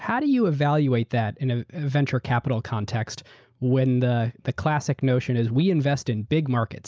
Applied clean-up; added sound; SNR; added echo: none; none; none; none.